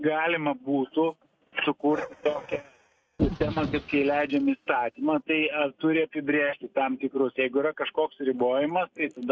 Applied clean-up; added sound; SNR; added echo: neural mask model RNNoise.